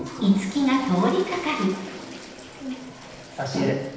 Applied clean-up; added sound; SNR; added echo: none; Toilet flush; 14 dB; reverberation time 0.9 s.